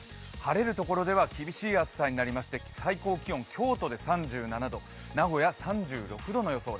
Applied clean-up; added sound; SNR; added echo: none; none; none; none.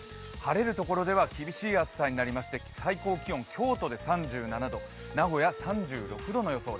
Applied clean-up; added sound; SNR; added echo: none; Wind instrument, woodwind instrument; 16 dB; none.